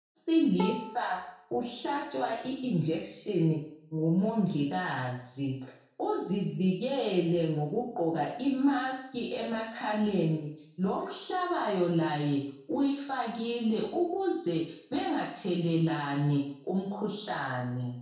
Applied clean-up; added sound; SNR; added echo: none; Bowed string instrument; 14 dB; reverberation time 0.6 s.